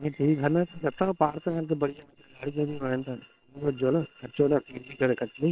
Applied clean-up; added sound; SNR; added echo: neural separator model SepFormer WHAM!.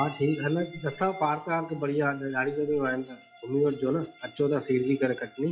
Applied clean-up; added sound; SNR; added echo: classical method log-MMSE.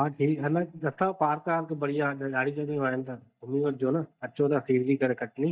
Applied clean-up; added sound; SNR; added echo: neural mask model DeepFilterNet 3.